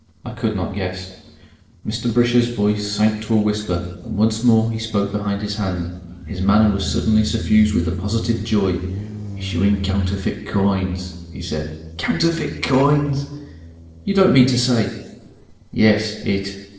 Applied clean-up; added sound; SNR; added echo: neural separator model SepFormer DNS4.